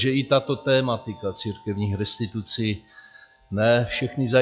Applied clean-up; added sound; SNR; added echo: classical method log-MMSE.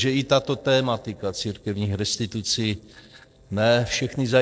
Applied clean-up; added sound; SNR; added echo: neural separator model SepFormer DNS4.